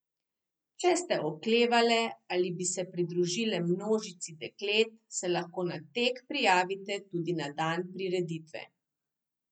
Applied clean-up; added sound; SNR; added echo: none; none; none; none.